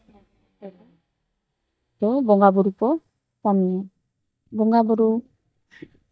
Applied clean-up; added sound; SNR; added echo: neural mask model DeepFilterNet 3.